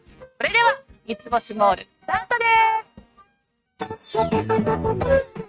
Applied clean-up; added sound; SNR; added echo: neural mask model RNNoise.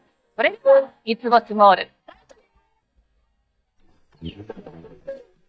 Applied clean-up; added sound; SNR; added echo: neural mask model DeepFilterNet 3.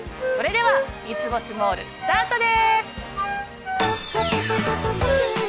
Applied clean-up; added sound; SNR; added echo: none; Wind instrument, woodwind instrument; 5 dB; none.